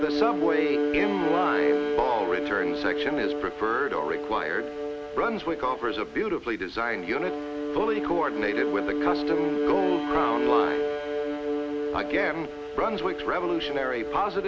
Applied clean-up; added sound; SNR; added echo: none; Bowed string instrument; 0 dB; none.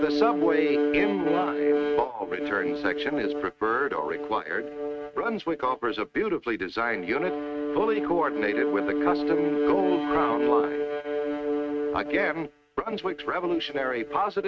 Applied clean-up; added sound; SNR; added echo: neural mask model RNNoise.